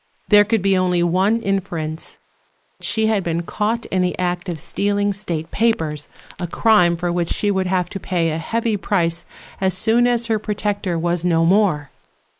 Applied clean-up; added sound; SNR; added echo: neural mask model Resemble Enhance denoiser.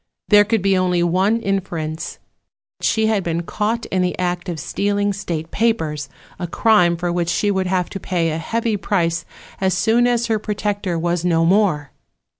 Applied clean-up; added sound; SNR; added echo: none; none; none; none.